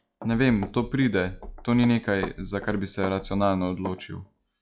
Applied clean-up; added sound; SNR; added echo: classical method log-MMSE.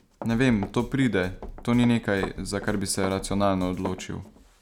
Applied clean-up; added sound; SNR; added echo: none; Run + Drum kit; 14 dB; none.